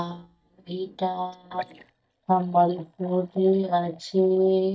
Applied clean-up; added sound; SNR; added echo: neural mask model DeepFilterNet 3.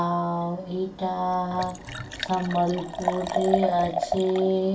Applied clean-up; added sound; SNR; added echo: none; Liquid; 6 dB; reverberation time 0.2 s.